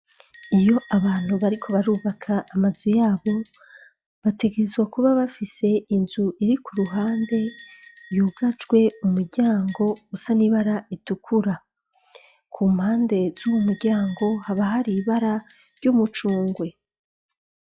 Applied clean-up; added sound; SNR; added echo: classical method log-MMSE.